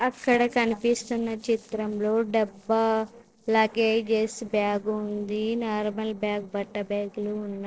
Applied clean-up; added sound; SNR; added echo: neural separator model SepFormer DNS4.